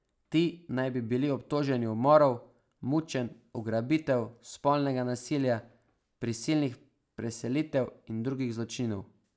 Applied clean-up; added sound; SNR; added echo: none; none; none; none.